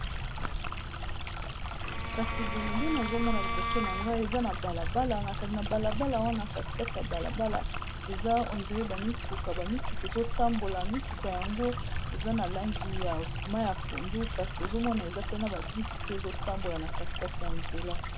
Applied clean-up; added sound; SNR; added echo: none; Bowed string instrument + Stream; -1 dB; none.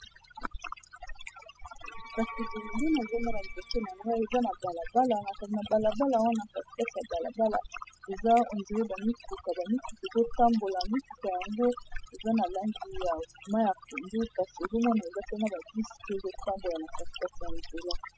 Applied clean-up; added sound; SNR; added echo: classical method spectral subtraction.